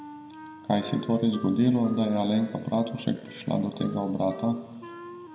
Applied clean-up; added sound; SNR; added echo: none; Wind instrument, woodwind instrument; 17 dB; reverberation time 1.6 s.